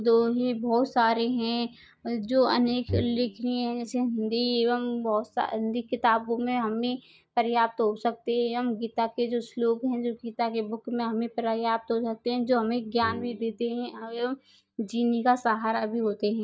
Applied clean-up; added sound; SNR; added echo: neural mask model DeepFilterNet 3.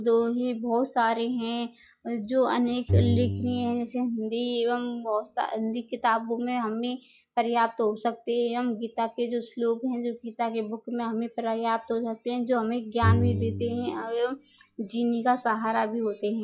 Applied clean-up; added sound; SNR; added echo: classical method log-MMSE.